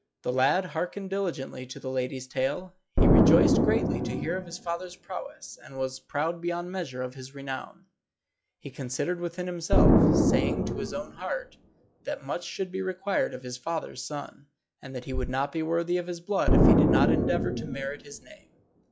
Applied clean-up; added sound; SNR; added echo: classical method log-MMSE.